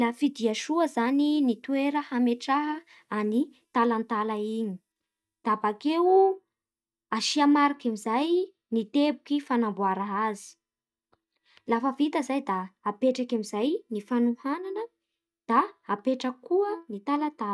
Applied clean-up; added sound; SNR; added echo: neural mask model DeepFilterNet 3.